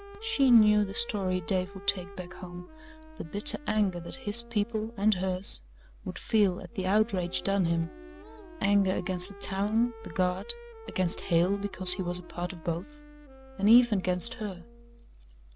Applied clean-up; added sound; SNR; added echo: none; Wind instrument, woodwind instrument + Dog; 18 dB; none.